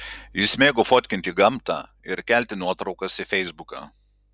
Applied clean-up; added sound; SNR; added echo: none; none; none; none.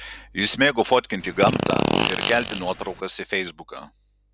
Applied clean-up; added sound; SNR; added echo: none; Fart; 0 dB; none.